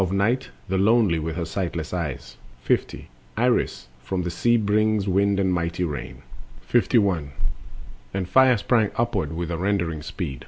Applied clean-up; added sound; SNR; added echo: none; none; none; none.